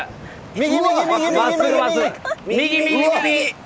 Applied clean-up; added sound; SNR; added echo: none; none; none; none.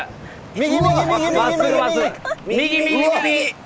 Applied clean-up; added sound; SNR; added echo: none; Bowed string instrument; 11 dB; none.